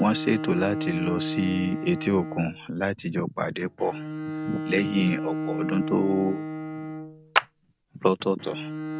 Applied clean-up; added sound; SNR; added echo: none; Clapping + Bowed string instrument; 5 dB; none.